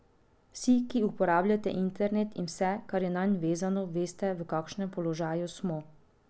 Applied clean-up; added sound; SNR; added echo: none; none; none; none.